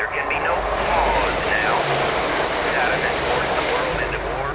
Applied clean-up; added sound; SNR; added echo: none; Train; -4 dB; reverberation time 0.3 s.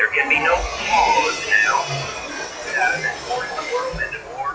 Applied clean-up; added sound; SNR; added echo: classical method WPE with log-MMSE.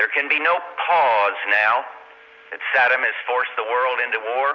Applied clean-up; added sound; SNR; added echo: none; none; none; none.